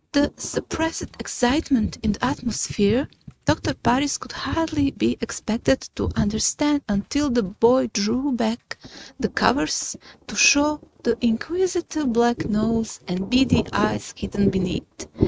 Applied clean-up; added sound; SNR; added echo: neural mask model RNNoise.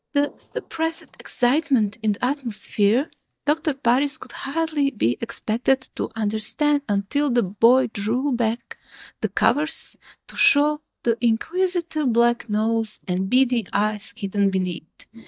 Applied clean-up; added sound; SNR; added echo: neural mask model DeepFilterNet 3.